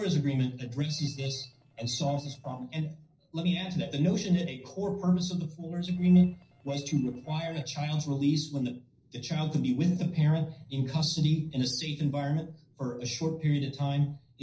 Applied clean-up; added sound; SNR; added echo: neural separator model SepFormer DNS4.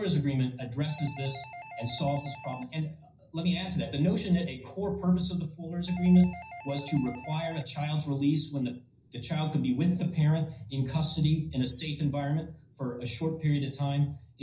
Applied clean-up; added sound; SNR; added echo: none; Doorbell; 16 dB; reverberation time 0.5 s.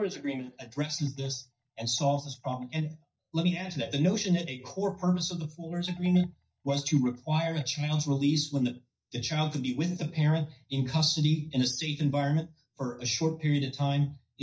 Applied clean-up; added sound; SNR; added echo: neural mask model DeepFilterNet 3.